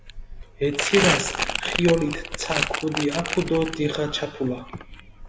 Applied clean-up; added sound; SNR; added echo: none; Crumpling, crinkling; 4 dB; none.